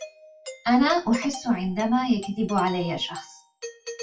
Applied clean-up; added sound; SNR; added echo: classical method WPE with log-MMSE.